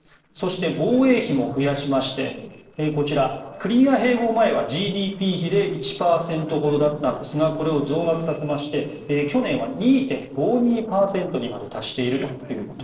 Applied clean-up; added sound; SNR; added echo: neural separator model SepFormer DNS4.